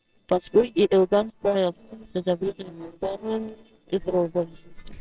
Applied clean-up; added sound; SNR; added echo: neural separator model SepFormer WHAMR!.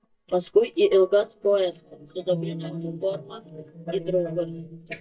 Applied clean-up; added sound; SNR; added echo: neural mask model DeepFilterNet 3.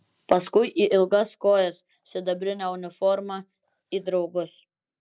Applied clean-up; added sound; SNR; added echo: none; none; none; none.